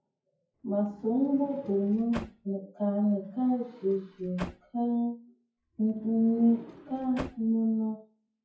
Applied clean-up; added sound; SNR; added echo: classical method WPE with log-MMSE.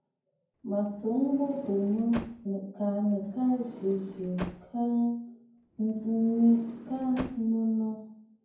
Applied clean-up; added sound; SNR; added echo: none; Sliding door; 16 dB; reverberation time 0.9 s.